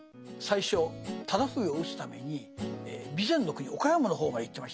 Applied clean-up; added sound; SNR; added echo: none; Guitar; 12 dB; none.